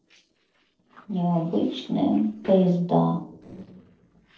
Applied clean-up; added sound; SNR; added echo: neural separator model SepFormer DNS4.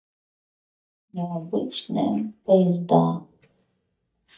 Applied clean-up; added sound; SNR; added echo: neural mask model DeepFilterNet 3.